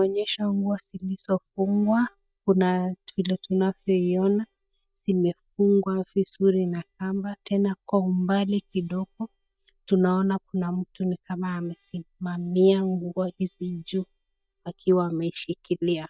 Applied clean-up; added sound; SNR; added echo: neural mask model DeepFilterNet 3.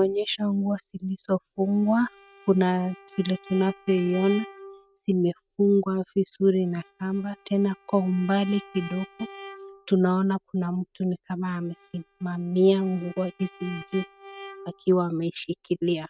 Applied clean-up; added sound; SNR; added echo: neural mask model RNNoise.